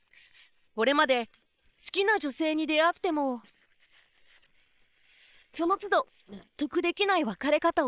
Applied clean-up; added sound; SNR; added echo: neural separator model SepFormer WHAM!.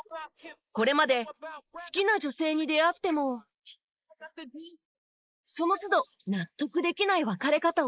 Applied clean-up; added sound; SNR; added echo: neural mask model Resemble Enhance denoiser.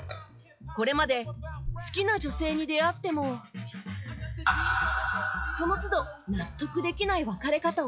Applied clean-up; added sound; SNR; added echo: classical method log-MMSE.